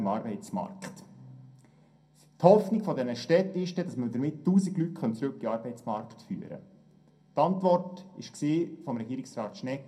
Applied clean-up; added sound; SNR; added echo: none; none; none; reverberation time 0.2 s.